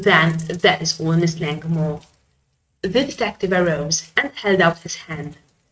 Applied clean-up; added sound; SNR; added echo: neural mask model RNNoise.